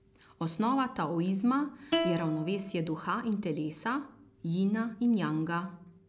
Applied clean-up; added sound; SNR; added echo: none; Plucked string instrument; 7 dB; none.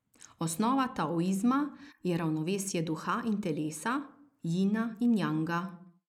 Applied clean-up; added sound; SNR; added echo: neural mask model Resemble Enhance denoiser.